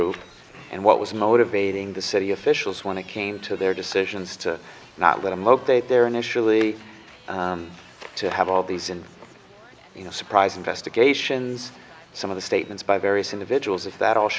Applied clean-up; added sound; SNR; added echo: none; none; none; none.